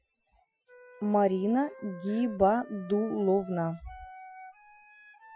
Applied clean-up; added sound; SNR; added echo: classical method Wiener filter.